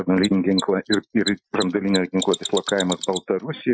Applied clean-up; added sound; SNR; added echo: classical method Wiener filter.